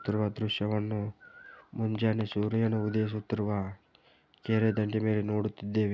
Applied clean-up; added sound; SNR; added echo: none; none; none; none.